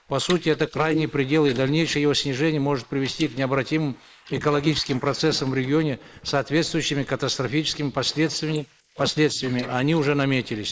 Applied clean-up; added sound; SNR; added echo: neural mask model Resemble Enhance denoiser.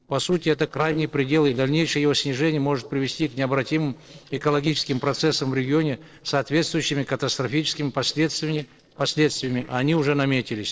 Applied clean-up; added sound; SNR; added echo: neural separator model SepFormer DNS4.